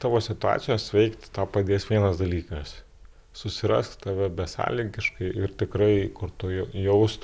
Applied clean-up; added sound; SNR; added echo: none; none; none; none.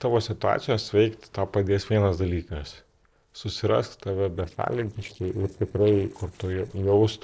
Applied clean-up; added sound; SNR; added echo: neural separator model SepFormer DNS4.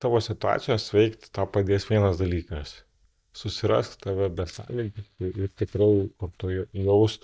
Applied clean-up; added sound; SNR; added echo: neural mask model DeepFilterNet 3.